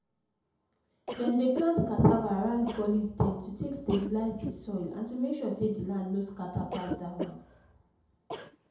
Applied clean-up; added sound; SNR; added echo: none; Cough; 13 dB; reverberation time 0.8 s.